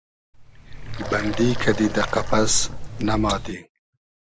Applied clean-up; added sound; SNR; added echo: none; Water; 2 dB; none.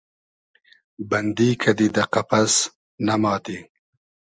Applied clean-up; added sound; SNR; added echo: none; none; none; none.